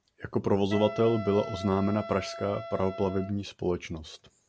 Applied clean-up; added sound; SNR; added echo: none; Wind instrument, woodwind instrument; 11 dB; none.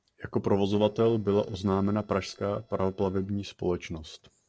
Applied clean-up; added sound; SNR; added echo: neural separator model SepFormer DNS4.